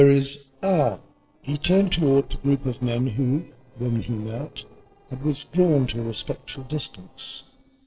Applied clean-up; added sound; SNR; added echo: neural separator model SepFormer DNS4.